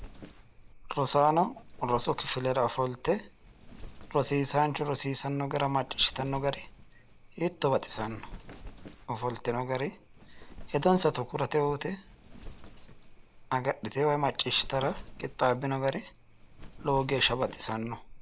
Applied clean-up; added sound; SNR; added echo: none; Wind; 16 dB; none.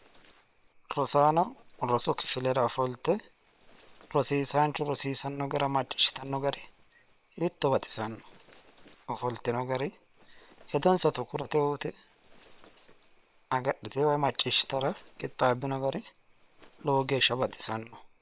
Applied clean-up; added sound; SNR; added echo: neural separator model SepFormer WHAM!.